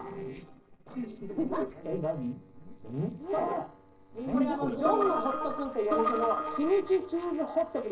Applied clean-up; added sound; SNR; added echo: neural separator model SepFormer DNS4.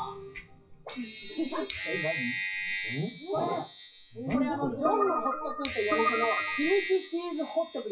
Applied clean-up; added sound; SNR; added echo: classical method WPE with log-MMSE.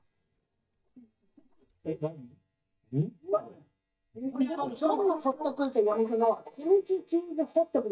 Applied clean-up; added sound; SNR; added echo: neural mask model DeepFilterNet 3.